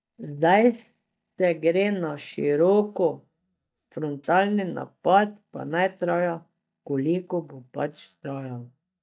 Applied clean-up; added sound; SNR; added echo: neural mask model DeepFilterNet 3.